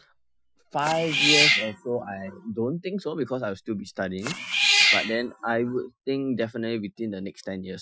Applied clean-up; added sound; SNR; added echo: classical method Wiener filter.